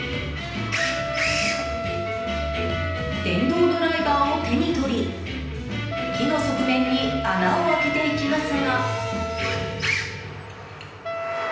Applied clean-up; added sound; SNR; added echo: none; Wind instrument, woodwind instrument; 7 dB; reverberation time 0.9 s.